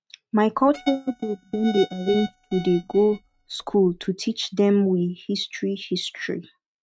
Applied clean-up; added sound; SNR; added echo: neural mask model RNNoise.